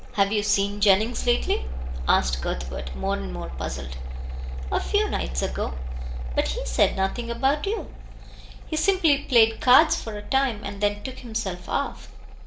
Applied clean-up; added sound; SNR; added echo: none; Mechanical fan; 5 dB; reverberation time 0.4 s.